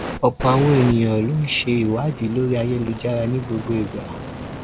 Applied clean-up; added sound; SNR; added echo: none; Fire; 11 dB; none.